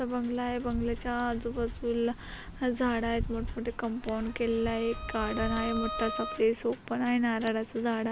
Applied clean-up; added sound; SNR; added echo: none; Bowed string instrument; 11 dB; none.